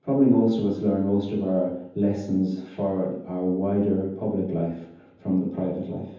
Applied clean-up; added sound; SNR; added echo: none; none; none; reverberation time 0.9 s.